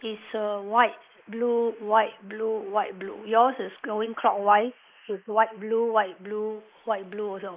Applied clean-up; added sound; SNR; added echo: neural mask model Resemble Enhance denoiser.